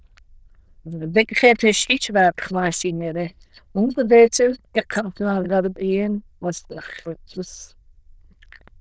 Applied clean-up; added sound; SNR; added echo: neural diffusion model UNIVERSE++.